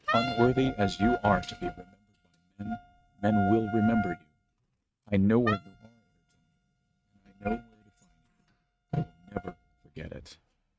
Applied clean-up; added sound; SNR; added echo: neural mask model RNNoise.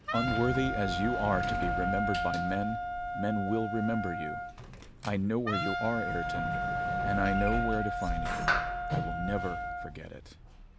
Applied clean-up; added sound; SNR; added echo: none; Sliding door + Wind instrument, woodwind instrument; -1 dB; none.